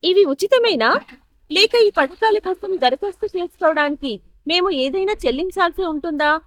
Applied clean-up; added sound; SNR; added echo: neural mask model DeepFilterNet 3.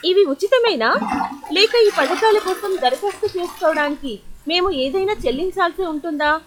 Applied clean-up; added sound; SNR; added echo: classical method log-MMSE.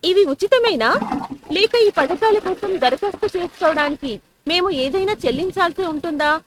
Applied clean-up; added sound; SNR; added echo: neural mask model RNNoise.